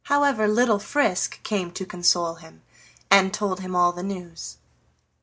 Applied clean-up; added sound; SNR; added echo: none; none; none; none.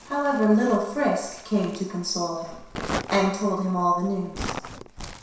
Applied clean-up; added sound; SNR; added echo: none; Crumpling, crinkling; 12 dB; reverberation time 0.7 s.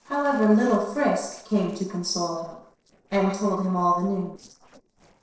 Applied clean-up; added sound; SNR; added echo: neural separator model SepFormer DNS4.